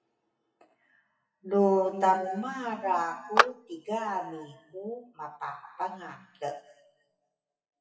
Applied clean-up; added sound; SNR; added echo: classical method WPE with log-MMSE.